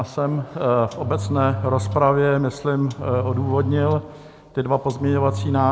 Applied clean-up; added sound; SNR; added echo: none; Engine; 7 dB; none.